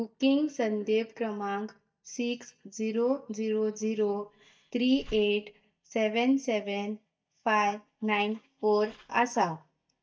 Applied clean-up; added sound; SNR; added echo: neural mask model DeepFilterNet 3.